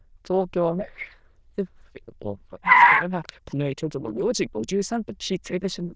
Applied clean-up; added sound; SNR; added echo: neural diffusion model UNIVERSE++.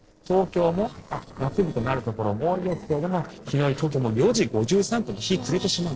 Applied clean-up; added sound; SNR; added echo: neural separator model SepFormer DNS4.